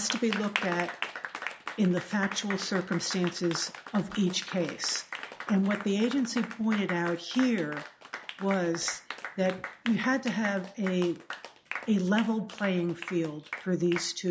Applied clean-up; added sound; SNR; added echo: none; Applause; 10 dB; none.